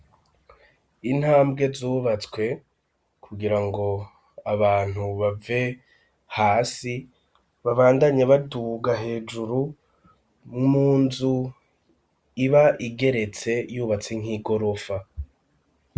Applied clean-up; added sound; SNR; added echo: none; none; none; none.